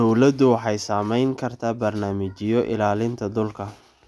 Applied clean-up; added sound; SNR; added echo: none; none; none; none.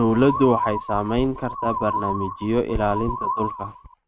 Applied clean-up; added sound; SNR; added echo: neural mask model RNNoise.